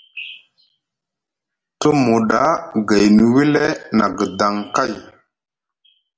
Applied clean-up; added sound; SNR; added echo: none; none; none; none.